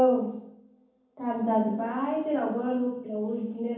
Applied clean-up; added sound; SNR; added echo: none; none; none; reverberation time 0.9 s.